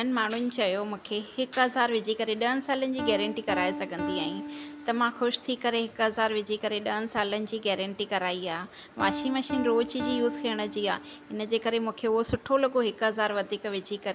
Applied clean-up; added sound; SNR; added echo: none; Piano; 11 dB; none.